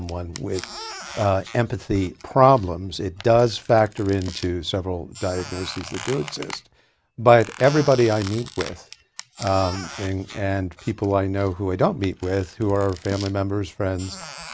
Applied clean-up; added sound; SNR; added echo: none; Squeak; 17 dB; none.